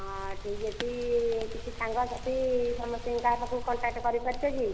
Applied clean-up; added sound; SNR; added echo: none; Rain; 7 dB; none.